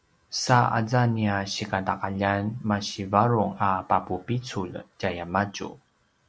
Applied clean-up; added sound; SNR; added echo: none; none; none; none.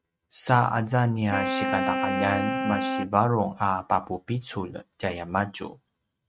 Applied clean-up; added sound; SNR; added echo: neural mask model RNNoise.